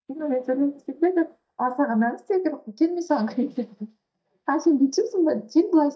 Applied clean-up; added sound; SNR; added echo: neural mask model DeepFilterNet 3.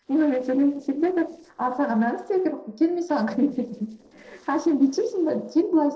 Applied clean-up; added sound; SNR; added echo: neural separator model SepFormer DNS4.